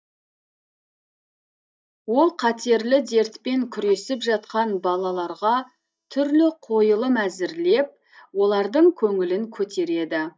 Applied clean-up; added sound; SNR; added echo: neural mask model DeepFilterNet 3.